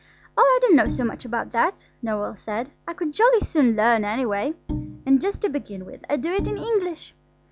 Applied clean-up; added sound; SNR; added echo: none; Bowed string instrument; 11 dB; none.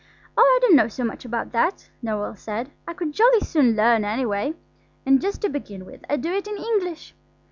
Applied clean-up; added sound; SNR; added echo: none; none; none; none.